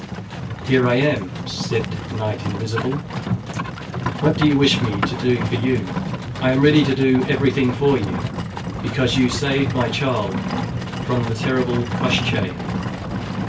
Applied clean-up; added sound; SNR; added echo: none; Livestock, farm animals, working animals; 4 dB; reverberation time 0.2 s.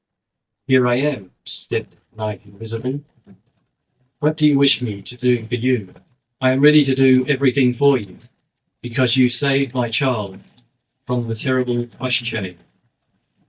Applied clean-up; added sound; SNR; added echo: neural mask model DeepFilterNet 3.